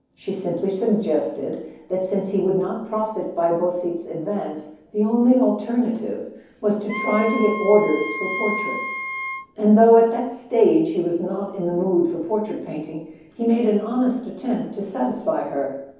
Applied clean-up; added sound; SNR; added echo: none; Wind instrument, woodwind instrument; 8 dB; reverberation time 0.9 s.